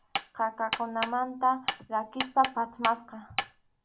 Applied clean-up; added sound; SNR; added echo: none; Hammer; 7 dB; none.